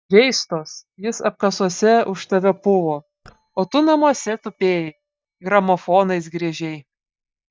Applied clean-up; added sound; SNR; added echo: neural mask model DeepFilterNet 3.